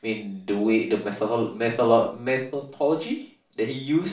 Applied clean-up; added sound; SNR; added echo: none; none; none; reverberation time 0.4 s.